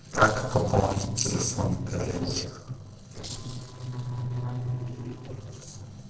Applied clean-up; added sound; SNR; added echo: neural separator model SepFormer DNS4.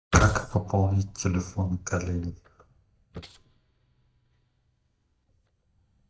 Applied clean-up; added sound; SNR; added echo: neural mask model DeepFilterNet 3.